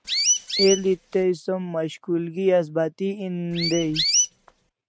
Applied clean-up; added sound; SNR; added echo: neural mask model RNNoise.